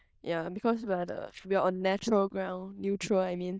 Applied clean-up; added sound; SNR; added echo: neural diffusion model UNIVERSE++.